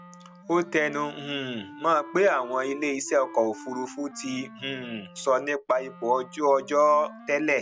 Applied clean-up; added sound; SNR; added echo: none; Wind instrument, woodwind instrument; 19 dB; none.